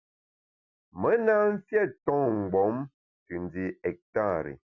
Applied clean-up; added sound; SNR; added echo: none; none; none; none.